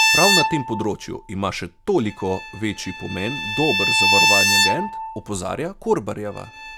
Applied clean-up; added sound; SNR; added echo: none; Bowed string instrument; -3 dB; none.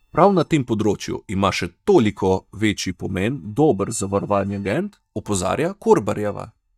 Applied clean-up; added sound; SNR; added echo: neural mask model DeepFilterNet 3.